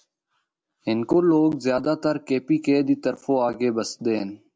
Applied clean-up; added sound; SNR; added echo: none; none; none; none.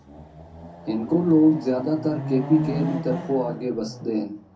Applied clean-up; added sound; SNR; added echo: none; Chatter / Car passing by / Motorcycle / Traffic noise, roadway noise / Accelerating, revving, vroom; 10 dB; reverberation time 0.3 s.